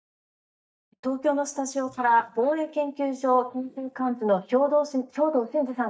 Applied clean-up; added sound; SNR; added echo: neural mask model DeepFilterNet 3.